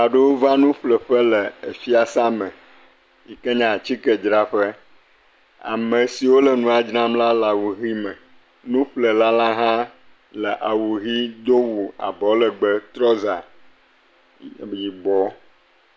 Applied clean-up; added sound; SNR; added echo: none; none; none; none.